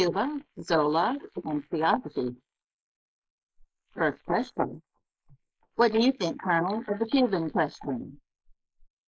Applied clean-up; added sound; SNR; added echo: neural mask model Resemble Enhance denoiser.